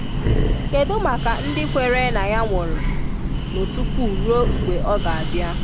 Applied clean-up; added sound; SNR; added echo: none; Breathing; -3 dB; none.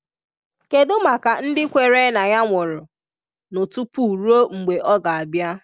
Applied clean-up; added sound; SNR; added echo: none; none; none; none.